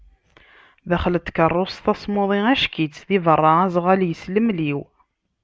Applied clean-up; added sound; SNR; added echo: none; none; none; none.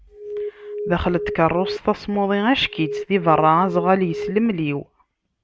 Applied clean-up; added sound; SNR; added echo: none; Alarm; 9 dB; none.